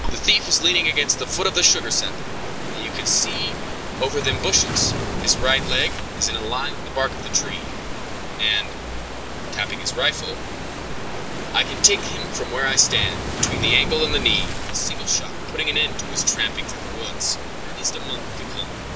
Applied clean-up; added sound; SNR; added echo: none; Waves, surf; 6 dB; none.